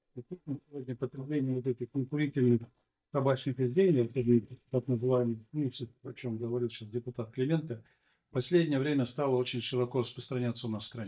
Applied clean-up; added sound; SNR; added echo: neural mask model DeepFilterNet 3.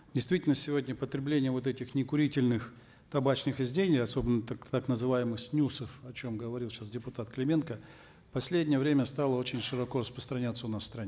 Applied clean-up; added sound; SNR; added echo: none; none; none; none.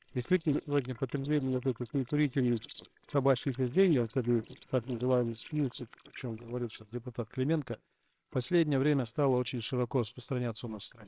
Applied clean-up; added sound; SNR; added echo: neural separator model SepFormer WHAMR!.